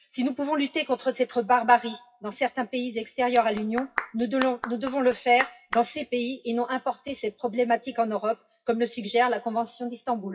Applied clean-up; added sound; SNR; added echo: classical method WPE with log-MMSE.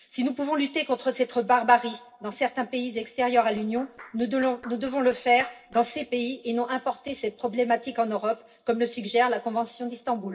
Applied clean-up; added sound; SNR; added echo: neural separator model SepFormer DNS4.